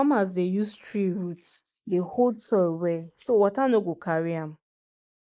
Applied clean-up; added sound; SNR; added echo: neural mask model Resemble Enhance denoiser.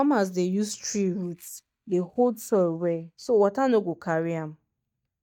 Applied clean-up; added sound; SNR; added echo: neural mask model DeepFilterNet 3.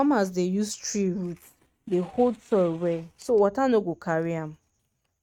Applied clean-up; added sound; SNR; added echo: neural mask model RNNoise.